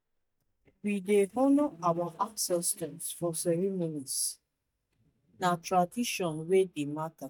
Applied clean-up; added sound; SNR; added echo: neural mask model DeepFilterNet 3.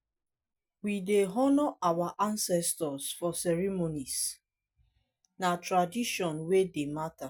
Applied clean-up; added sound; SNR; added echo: none; none; none; none.